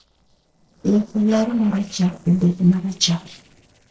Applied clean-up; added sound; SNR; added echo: neural separator model SepFormer DNS4.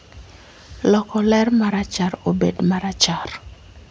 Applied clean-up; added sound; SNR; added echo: none; none; none; none.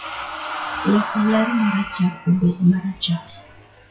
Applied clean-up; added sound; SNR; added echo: classical method WPE with log-MMSE.